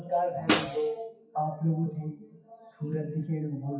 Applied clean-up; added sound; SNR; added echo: classical method WPE with log-MMSE.